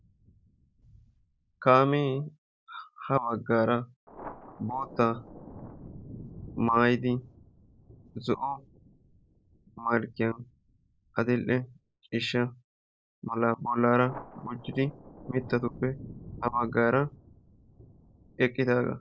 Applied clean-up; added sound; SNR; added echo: none; Thunder; 19 dB; none.